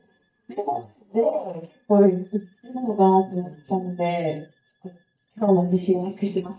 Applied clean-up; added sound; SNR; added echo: neural mask model DeepFilterNet 3.